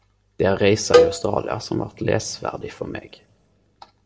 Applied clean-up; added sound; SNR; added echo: none; Cowbell; -4 dB; reverberation time 1.0 s.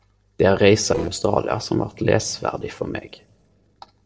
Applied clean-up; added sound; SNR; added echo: neural separator model SepFormer DNS4.